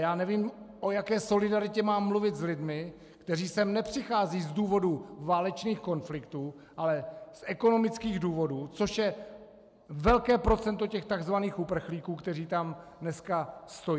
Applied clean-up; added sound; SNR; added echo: none; none; none; none.